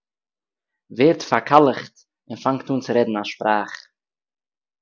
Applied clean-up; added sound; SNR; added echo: none; none; none; none.